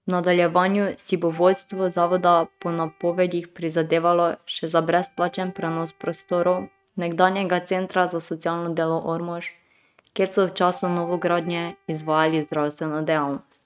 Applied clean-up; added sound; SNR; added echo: neural mask model RNNoise.